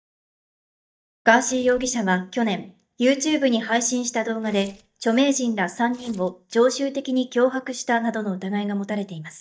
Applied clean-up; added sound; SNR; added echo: neural mask model DeepFilterNet 3.